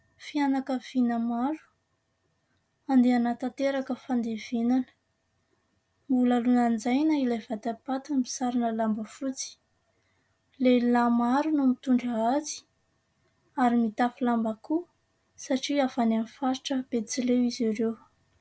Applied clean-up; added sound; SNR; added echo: none; none; none; none.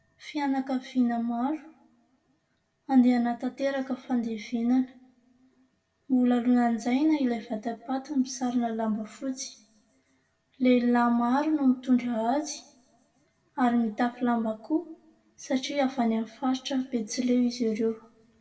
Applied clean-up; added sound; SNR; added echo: none; none; none; reverberation time 0.5 s.